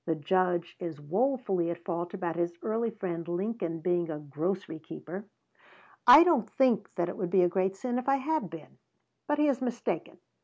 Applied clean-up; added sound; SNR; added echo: none; none; none; none.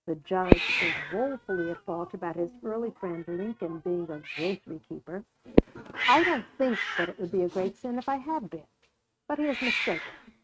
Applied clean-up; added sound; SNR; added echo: neural mask model RNNoise.